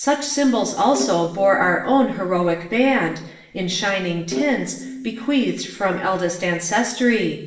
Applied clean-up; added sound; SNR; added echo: none; Bowed string instrument; 13 dB; reverberation time 0.7 s.